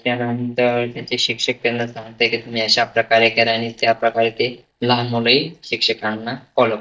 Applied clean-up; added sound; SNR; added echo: neural mask model DeepFilterNet 3.